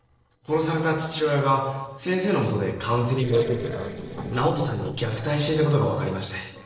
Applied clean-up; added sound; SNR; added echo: neural separator model SepFormer DNS4.